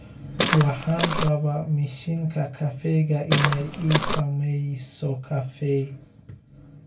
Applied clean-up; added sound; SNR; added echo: none; Walk, footsteps; -1 dB; reverberation time 0.2 s.